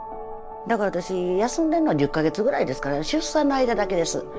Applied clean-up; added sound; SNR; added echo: none; none; none; none.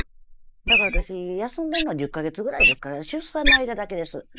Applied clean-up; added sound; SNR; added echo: neural mask model Resemble Enhance denoiser.